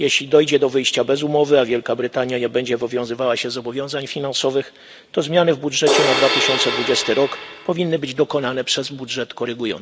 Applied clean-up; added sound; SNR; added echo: none; Crash cymbal; 1 dB; none.